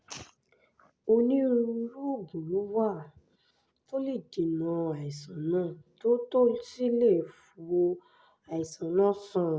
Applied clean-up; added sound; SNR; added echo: none; none; none; none.